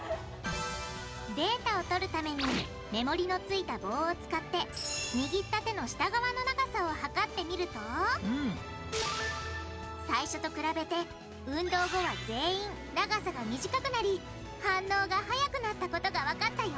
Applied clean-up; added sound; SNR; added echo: none; none; none; none.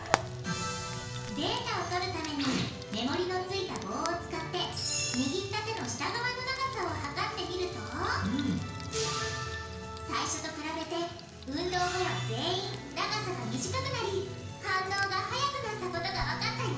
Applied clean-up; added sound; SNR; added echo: none; Frying (food); 13 dB; reverberation time 0.5 s.